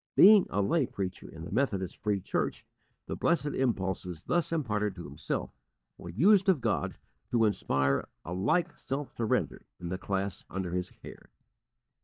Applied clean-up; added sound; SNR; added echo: neural mask model DeepFilterNet 3.